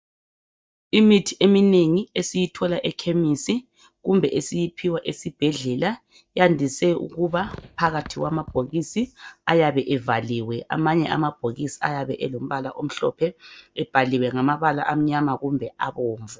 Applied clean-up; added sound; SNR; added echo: neural mask model DeepFilterNet 3.